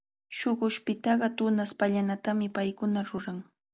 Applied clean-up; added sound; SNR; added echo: none; none; none; none.